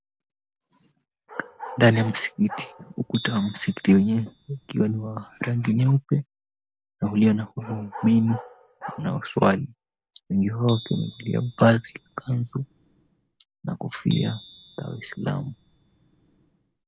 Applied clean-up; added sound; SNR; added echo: none; Bark + Bicycle bell; 18 dB; none.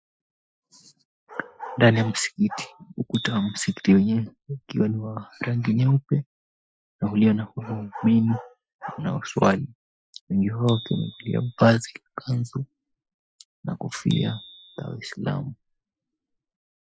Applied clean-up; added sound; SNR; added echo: classical method Wiener filter.